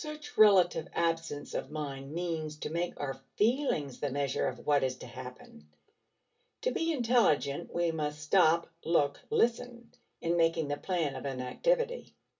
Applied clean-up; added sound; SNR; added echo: none; none; none; reverberation time 0.2 s.